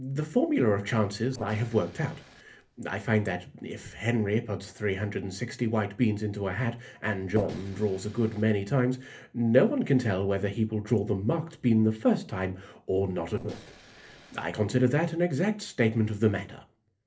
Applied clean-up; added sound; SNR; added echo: neural separator model SepFormer DNS4.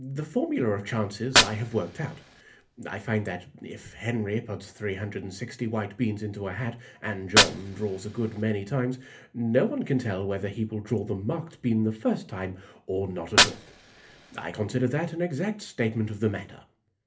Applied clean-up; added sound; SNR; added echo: none; Fire; 3 dB; reverberation time 0.3 s.